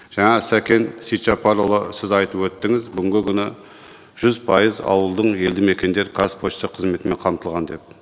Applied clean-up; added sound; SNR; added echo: none; none; none; none.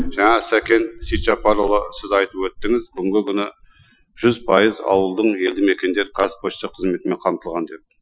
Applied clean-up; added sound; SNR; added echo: classical method Wiener filter.